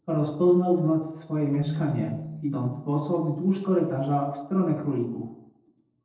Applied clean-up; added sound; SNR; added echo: neural separator model SepFormer DNS4.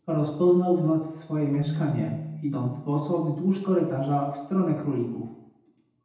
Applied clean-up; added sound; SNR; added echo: none; Keyboard (musical); 13 dB; reverberation time 0.8 s.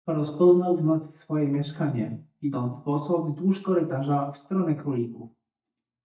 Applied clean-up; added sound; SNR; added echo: neural mask model DeepFilterNet 3.